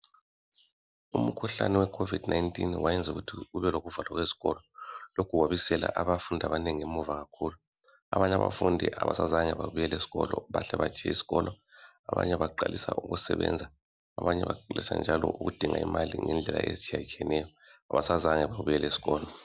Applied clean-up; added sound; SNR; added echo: none; none; none; none.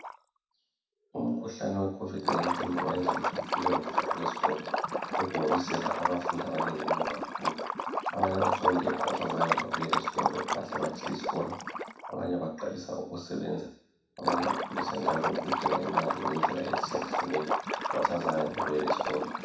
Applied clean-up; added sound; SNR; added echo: none; Liquid; -2 dB; reverberation time 0.6 s.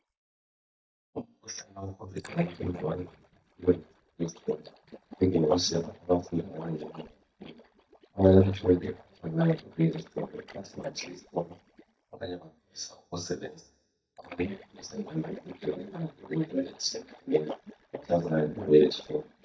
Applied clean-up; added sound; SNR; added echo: neural mask model DeepFilterNet 3.